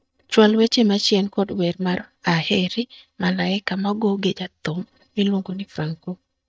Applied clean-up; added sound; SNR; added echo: neural mask model DeepFilterNet 3.